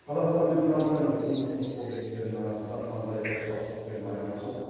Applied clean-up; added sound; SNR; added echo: neural separator model SepFormer DNS4.